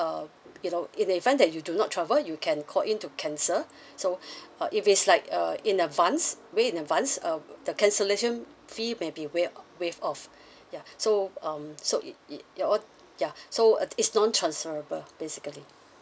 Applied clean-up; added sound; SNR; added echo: none; none; none; none.